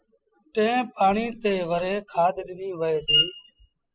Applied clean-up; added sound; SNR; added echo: classical method spectral subtraction.